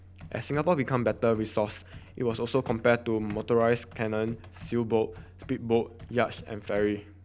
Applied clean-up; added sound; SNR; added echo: none; Computer keyboard; 18 dB; none.